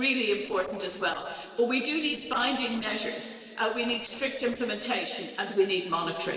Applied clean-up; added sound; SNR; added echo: neural separator model SepFormer DNS4.